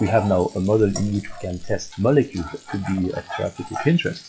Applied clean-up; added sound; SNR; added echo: classical method WPE with log-MMSE.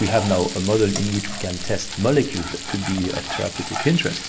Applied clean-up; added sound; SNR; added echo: none; Frying (food); 8 dB; reverberation time 1.9 s.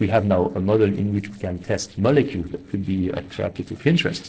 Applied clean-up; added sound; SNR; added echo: neural separator model SepFormer DNS4.